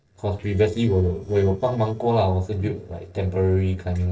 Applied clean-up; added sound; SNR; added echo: neural separator model SepFormer DNS4.